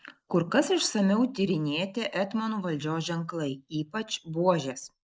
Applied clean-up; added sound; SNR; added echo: neural mask model Resemble Enhance denoiser.